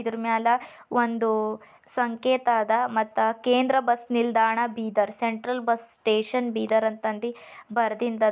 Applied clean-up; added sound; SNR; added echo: none; none; none; none.